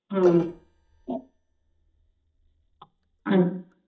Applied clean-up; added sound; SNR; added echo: neural mask model DeepFilterNet 3.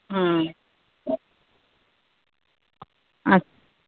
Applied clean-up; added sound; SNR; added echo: none; none; none; none.